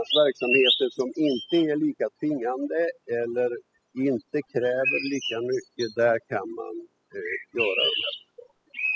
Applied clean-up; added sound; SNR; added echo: classical method spectral subtraction.